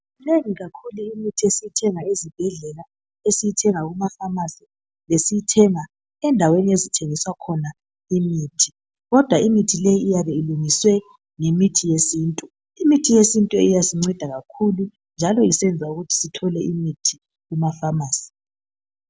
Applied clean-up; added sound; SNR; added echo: none; none; none; none.